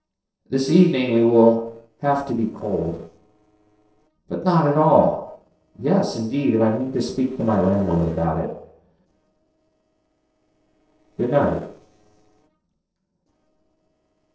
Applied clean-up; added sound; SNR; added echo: neural separator model SepFormer DNS4.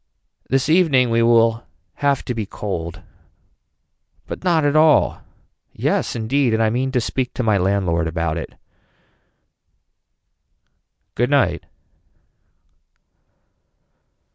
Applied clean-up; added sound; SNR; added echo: none; none; none; none.